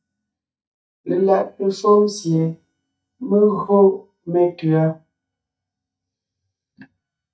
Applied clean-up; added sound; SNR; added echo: neural mask model DeepFilterNet 3.